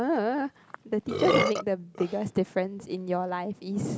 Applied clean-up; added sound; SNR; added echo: none; Burping, eructation; 4 dB; none.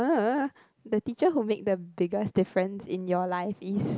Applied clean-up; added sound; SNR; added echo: none; none; none; none.